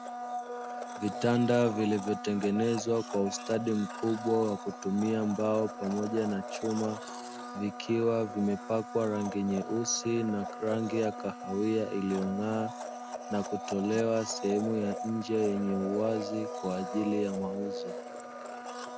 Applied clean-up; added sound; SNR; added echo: none; Domestic sounds, home sounds; 8 dB; none.